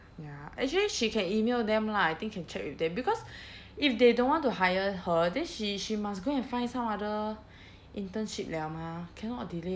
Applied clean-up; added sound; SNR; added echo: none; none; none; none.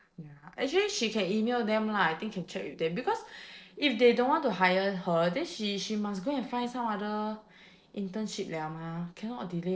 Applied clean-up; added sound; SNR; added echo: neural separator model SepFormer DNS4.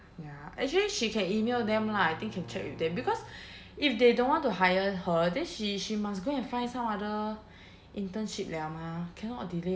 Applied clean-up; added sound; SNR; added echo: none; Bowed string instrument; 17 dB; reverberation time 0.6 s.